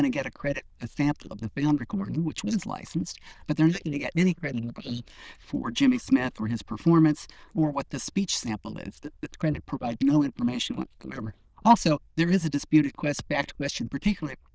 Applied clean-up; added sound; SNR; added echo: neural diffusion model UNIVERSE++.